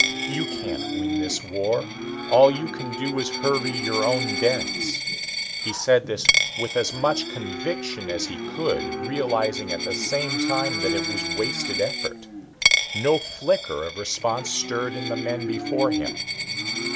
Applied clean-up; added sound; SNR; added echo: none; Coin (dropping) + Livestock, farm animals, working animals; 1 dB; none.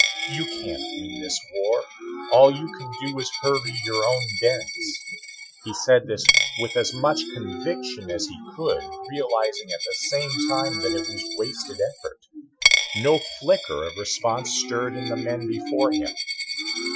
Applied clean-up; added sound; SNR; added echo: classical method Wiener filter.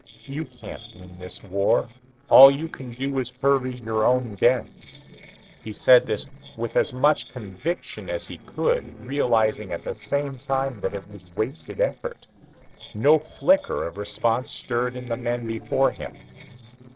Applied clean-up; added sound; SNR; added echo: neural separator model SepFormer DNS4.